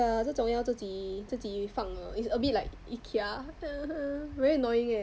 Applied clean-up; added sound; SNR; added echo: none; none; none; none.